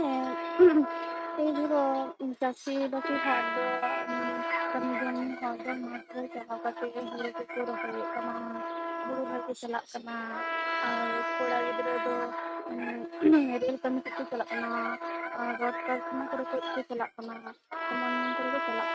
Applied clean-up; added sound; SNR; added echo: neural mask model RNNoise.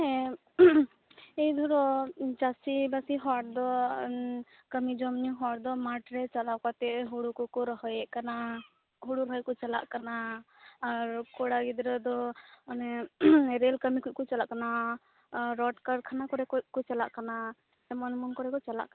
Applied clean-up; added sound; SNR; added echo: none; none; none; none.